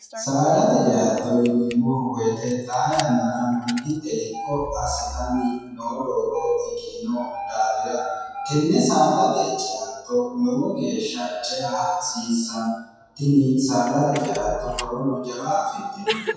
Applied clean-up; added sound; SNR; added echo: classical method WPE with log-MMSE.